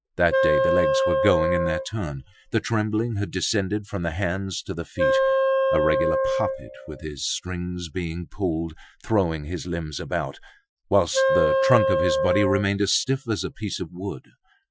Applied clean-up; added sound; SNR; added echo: classical method Wiener filter.